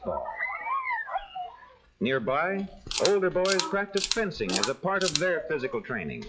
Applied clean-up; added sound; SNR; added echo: classical method log-MMSE.